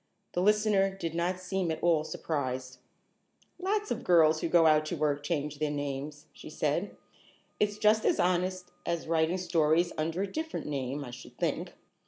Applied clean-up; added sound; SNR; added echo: none; none; none; none.